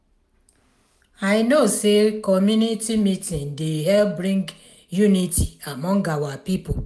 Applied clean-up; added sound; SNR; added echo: none; none; none; none.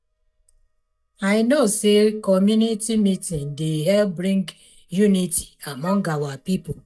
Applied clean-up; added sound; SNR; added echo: neural mask model DeepFilterNet 3.